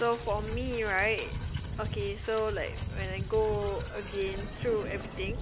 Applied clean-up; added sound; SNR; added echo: none; Rain; 4 dB; none.